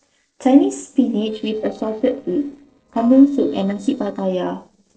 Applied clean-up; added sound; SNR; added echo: neural separator model SepFormer DNS4.